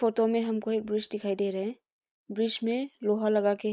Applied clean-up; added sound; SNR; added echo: neural mask model Resemble Enhance denoiser.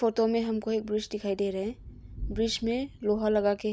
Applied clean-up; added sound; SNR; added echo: none; Thunder / Rain; 15 dB; none.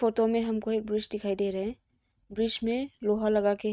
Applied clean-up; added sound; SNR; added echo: neural mask model RNNoise.